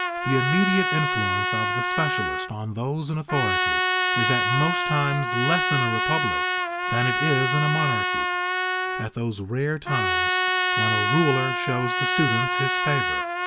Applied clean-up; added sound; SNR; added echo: none; Trumpet; -2 dB; none.